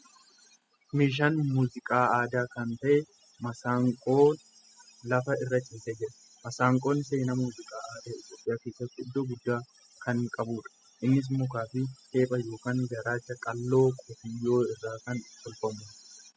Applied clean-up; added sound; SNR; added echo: classical method spectral subtraction.